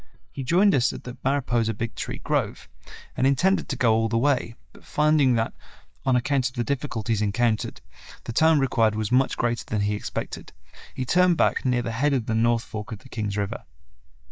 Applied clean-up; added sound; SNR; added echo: neural mask model DeepFilterNet 3.